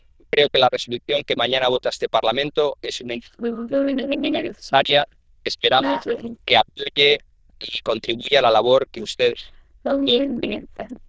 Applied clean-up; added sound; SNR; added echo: neural diffusion model UNIVERSE++.